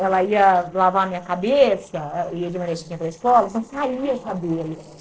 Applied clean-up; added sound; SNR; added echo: neural separator model SepFormer DNS4.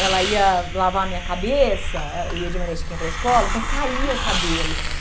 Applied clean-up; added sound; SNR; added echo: none; Hiss; 1 dB; none.